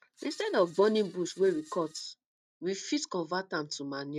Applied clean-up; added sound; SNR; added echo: neural mask model RNNoise.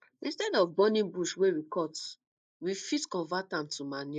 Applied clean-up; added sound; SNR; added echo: neural mask model Resemble Enhance denoiser.